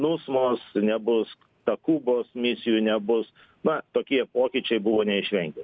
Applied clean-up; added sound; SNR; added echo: none; none; none; none.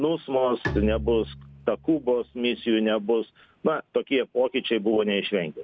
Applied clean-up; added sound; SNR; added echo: none; Bowed string instrument; 11 dB; none.